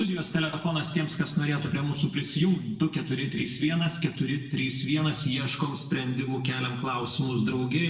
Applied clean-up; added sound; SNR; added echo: none; none; none; reverberation time 0.9 s.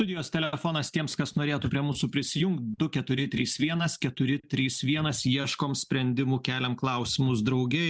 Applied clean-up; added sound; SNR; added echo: none; none; none; none.